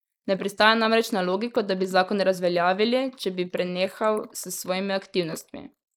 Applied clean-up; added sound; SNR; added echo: neural mask model Resemble Enhance denoiser.